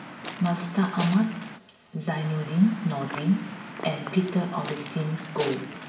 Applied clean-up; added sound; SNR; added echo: none; Waves, surf / Wind; 11 dB; reverberation time 0.7 s.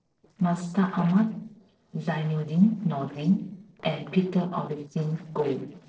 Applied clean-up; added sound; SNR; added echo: neural separator model SepFormer DNS4.